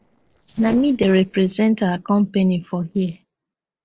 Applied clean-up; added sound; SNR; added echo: neural separator model SepFormer DNS4.